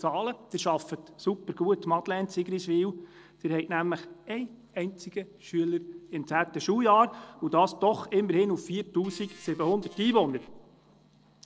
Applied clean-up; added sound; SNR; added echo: neural separator model SepFormer DNS4.